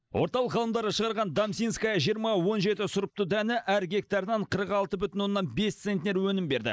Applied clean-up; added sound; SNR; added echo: neural mask model Resemble Enhance denoiser.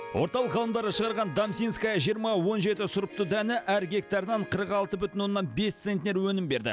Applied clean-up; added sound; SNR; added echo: none; Harp; 17 dB; none.